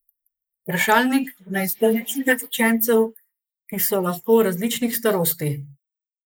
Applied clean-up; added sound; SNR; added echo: neural mask model Resemble Enhance denoiser.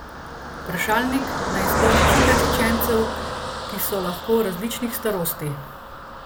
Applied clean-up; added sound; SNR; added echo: none; Car passing by; -1 dB; none.